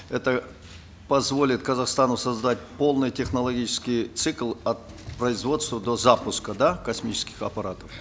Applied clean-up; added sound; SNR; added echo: none; none; none; none.